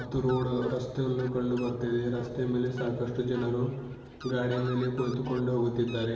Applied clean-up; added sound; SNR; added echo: none; Fowl; 16 dB; reverberation time 1.0 s.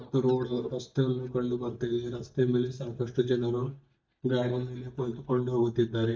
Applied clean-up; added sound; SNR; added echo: neural mask model DeepFilterNet 3.